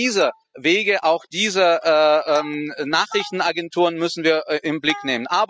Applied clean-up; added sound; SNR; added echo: classical method spectral subtraction.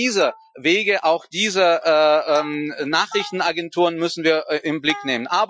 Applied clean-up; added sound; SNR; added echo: classical method Wiener filter.